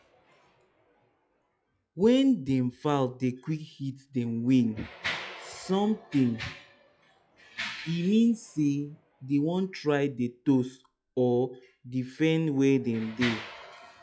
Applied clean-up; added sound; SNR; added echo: classical method log-MMSE.